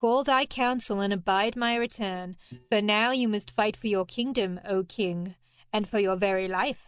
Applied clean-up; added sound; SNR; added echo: neural mask model DeepFilterNet 3.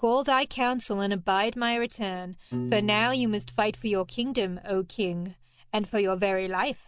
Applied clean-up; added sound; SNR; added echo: none; Piano; 16 dB; none.